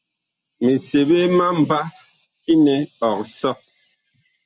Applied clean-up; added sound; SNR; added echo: none; none; none; none.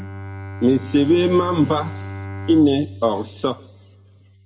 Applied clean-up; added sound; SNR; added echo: none; Bowed string instrument; 12 dB; reverberation time 0.6 s.